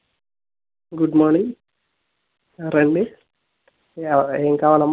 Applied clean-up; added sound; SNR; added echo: none; none; none; none.